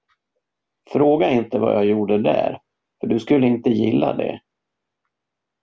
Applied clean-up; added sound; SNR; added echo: none; none; none; none.